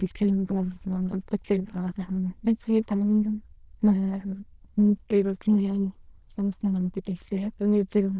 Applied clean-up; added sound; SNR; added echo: neural diffusion model UNIVERSE++.